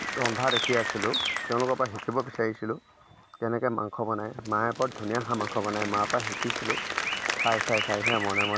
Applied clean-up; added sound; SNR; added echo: none; Chirp, tweet + Applause / Crowd; 3 dB; none.